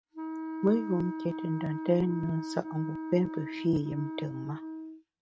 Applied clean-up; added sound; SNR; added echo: neural mask model RNNoise.